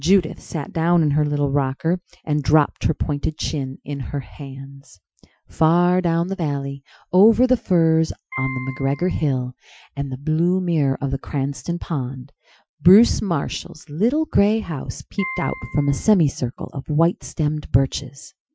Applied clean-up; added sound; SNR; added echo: classical method Wiener filter.